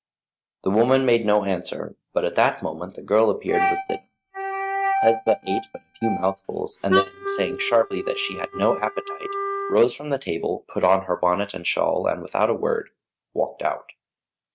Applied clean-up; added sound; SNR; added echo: neural mask model RNNoise.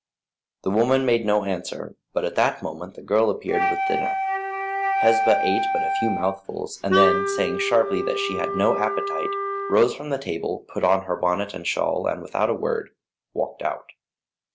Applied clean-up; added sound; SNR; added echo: none; Wind instrument, woodwind instrument + Wind instrument, woodwind instrument; 0 dB; none.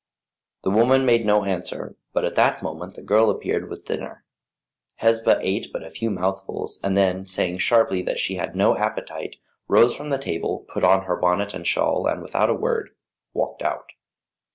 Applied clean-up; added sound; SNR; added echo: none; none; none; none.